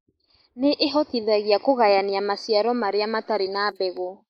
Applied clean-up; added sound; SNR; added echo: neural mask model Resemble Enhance denoiser.